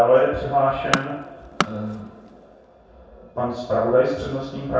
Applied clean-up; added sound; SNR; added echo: none; Tools; 7 dB; reverberation time 0.7 s.